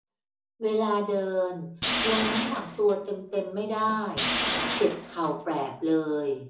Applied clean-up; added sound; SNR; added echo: none; Tools; 1 dB; reverberation time 0.6 s.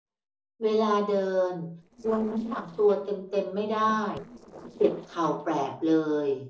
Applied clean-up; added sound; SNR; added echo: neural separator model SepFormer DNS4.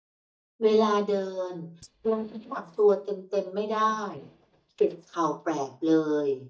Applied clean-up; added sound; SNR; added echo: neural mask model DeepFilterNet 3.